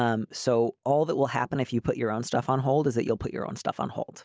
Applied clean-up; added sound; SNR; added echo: none; none; none; none.